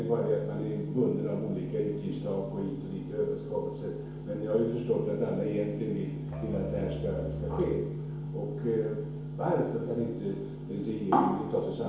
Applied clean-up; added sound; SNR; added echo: none; Musical instrument; 12 dB; reverberation time 1.0 s.